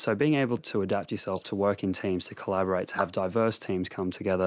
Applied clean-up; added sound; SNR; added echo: neural mask model Resemble Enhance denoiser.